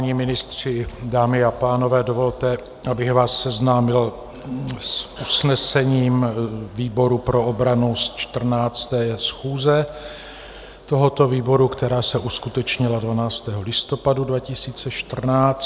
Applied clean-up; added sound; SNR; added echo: none; none; none; none.